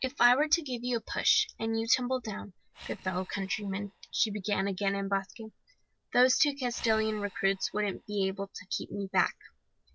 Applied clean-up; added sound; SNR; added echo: neural separator model SepFormer DNS4.